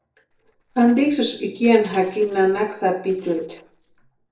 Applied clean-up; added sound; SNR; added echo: neural separator model SepFormer DNS4.